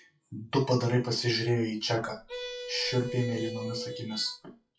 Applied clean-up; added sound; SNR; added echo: classical method WPE with log-MMSE.